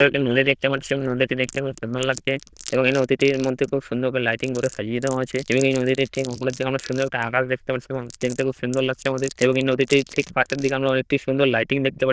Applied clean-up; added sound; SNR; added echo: neural diffusion model UNIVERSE++.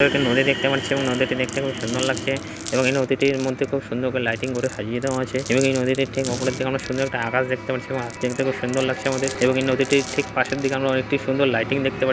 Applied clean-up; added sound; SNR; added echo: none; Glass; 17 dB; none.